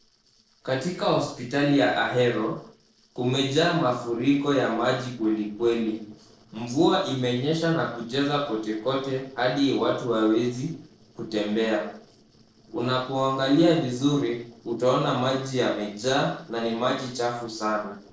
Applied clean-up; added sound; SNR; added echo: neural separator model SepFormer DNS4.